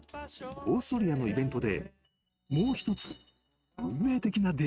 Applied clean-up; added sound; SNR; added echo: neural mask model RNNoise.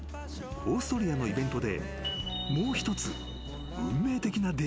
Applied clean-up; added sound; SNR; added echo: none; Boat, Water vehicle; 15 dB; none.